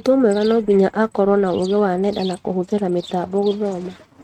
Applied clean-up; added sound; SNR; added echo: neural mask model RNNoise.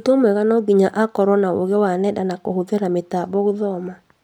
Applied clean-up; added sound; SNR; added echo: none; none; none; none.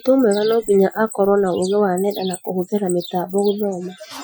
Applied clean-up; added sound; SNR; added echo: classical method Wiener filter.